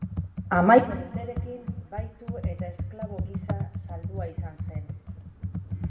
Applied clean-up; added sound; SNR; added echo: none; Computer keyboard; 4 dB; reverberation time 1.1 s.